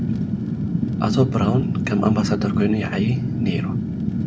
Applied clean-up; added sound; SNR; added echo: none; Fire; -1 dB; none.